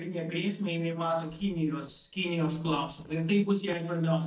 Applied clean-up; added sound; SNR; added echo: neural mask model DeepFilterNet 3.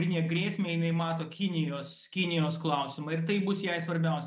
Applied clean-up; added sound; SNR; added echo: none; none; none; none.